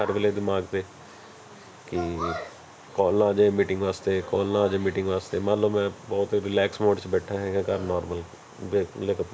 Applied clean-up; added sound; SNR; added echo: none; none; none; none.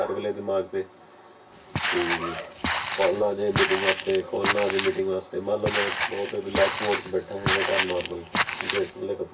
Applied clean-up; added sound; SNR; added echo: none; Walk, footsteps; 0 dB; reverberation time 0.1 s.